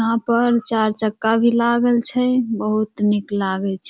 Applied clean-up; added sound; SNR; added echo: none; none; none; none.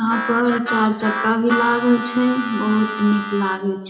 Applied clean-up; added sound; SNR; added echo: none; Harmonica; 7 dB; reverberation time 0.8 s.